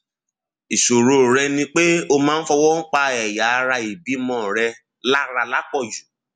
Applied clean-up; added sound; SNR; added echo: none; none; none; none.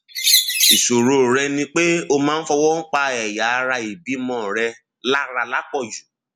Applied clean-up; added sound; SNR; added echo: none; Bird; -3 dB; none.